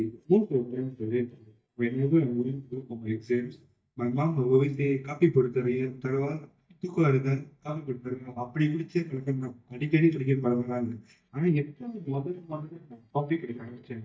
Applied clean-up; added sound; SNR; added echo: neural mask model DeepFilterNet 3.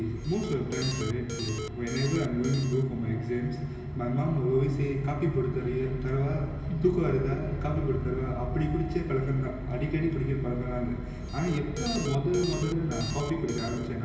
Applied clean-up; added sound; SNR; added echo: none; Alarm; 11 dB; reverberation time 1.6 s.